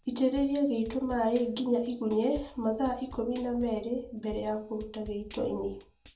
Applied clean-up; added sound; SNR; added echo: none; Drum / Drum kit; 20 dB; reverberation time 0.3 s.